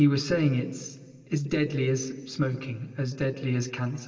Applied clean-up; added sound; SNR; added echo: none; none; none; reverberation time 2.2 s.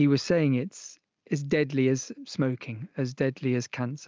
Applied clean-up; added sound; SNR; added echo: none; none; none; none.